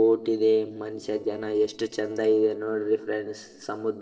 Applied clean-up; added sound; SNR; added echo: neural separator model SepFormer DNS4.